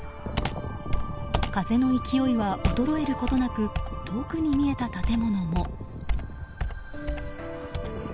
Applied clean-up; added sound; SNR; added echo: none; Computer keyboard; 4 dB; none.